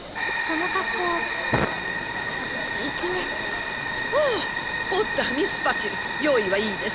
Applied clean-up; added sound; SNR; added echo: none; Fire; 0 dB; none.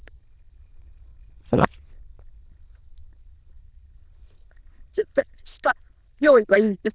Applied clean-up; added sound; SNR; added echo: neural diffusion model UNIVERSE++.